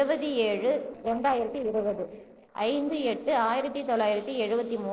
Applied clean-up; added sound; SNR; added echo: neural separator model SepFormer DNS4.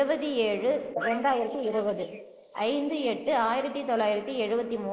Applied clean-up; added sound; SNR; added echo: neural mask model Resemble Enhance denoiser.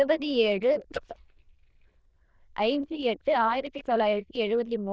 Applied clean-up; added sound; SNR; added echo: neural diffusion model UNIVERSE++.